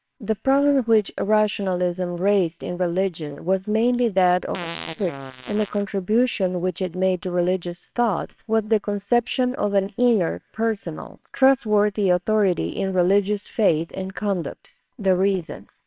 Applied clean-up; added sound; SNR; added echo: neural separator model SepFormer WHAMR!.